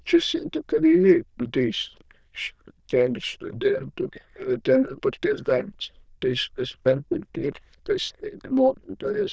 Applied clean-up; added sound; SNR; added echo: neural diffusion model UNIVERSE++.